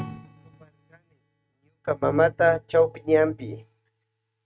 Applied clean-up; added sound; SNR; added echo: neural mask model RNNoise.